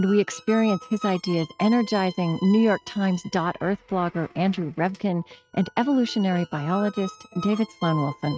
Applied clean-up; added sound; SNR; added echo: neural mask model RNNoise.